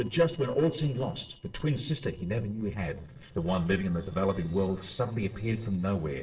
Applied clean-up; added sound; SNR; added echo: neural separator model SepFormer DNS4.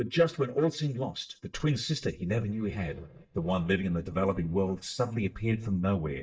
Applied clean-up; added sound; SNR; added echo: neural mask model DeepFilterNet 3.